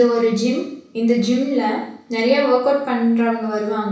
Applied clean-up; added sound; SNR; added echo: none; none; none; reverberation time 0.7 s.